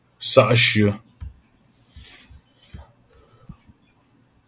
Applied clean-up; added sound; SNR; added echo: none; none; none; none.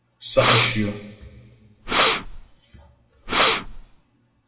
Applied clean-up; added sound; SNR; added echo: none; Breathing; -5 dB; reverberation time 1.3 s.